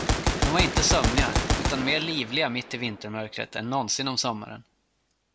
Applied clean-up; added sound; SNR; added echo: none; Gunshot, gunfire; 0 dB; none.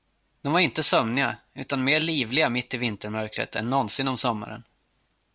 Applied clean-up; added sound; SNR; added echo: none; none; none; none.